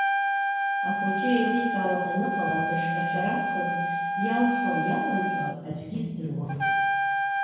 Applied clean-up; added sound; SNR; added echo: none; Trumpet; -2 dB; reverberation time 1.0 s.